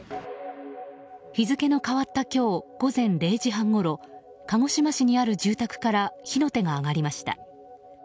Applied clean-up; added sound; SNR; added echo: none; none; none; none.